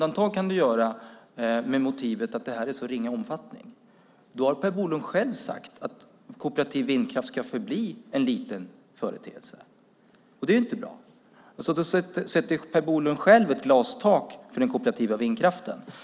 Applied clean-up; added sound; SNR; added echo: none; none; none; none.